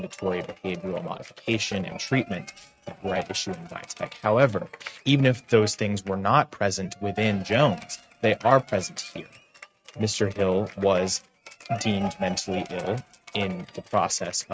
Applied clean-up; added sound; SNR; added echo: neural mask model RNNoise.